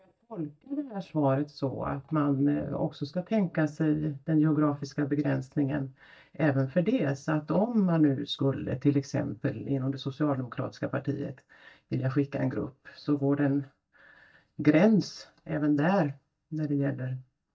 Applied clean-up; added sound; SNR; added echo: neural mask model DeepFilterNet 3.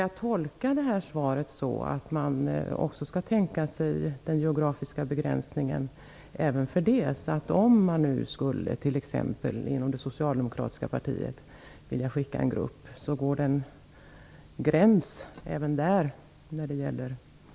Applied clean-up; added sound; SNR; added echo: none; none; none; none.